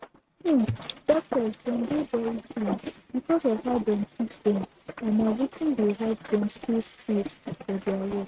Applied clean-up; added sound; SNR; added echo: neural mask model RNNoise.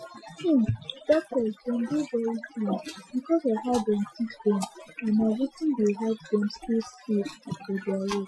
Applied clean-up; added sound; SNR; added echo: classical method Wiener filter.